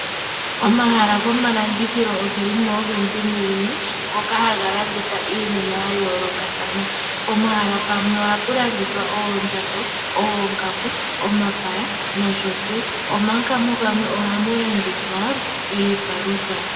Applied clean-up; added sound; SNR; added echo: none; Water; 0 dB; reverberation time 2.0 s.